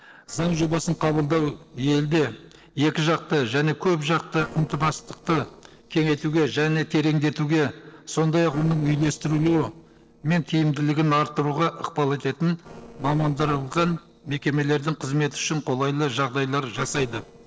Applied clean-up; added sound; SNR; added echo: neural separator model SepFormer DNS4.